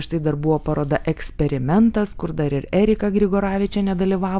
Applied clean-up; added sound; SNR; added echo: none; none; none; none.